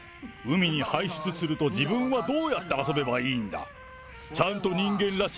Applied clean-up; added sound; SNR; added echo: none; Trumpet; 19 dB; none.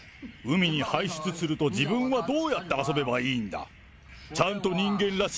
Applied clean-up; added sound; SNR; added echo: none; none; none; none.